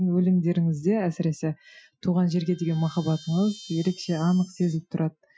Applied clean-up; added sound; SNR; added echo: classical method Wiener filter.